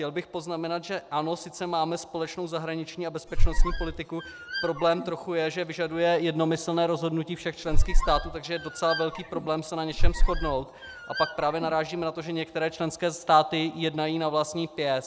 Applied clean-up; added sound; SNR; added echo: none; Squeak; -5 dB; none.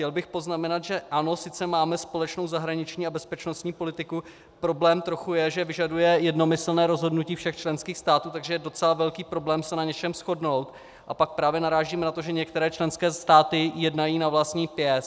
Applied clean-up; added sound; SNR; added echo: none; none; none; none.